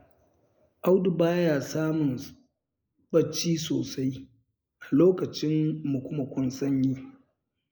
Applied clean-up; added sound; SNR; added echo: neural mask model Resemble Enhance denoiser.